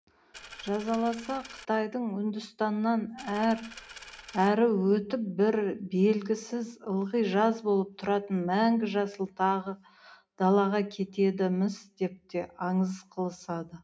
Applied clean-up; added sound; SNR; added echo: none; Coin (dropping); 17 dB; reverberation time 0.3 s.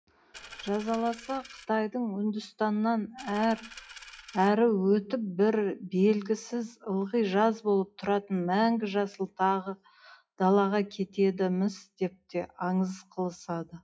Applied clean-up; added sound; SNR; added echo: classical method WPE with log-MMSE.